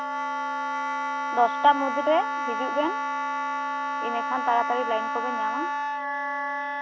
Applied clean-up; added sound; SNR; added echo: none; Wind instrument, woodwind instrument; 0 dB; none.